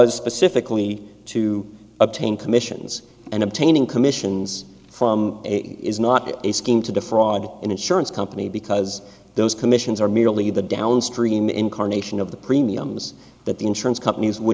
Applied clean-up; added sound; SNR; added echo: none; none; none; none.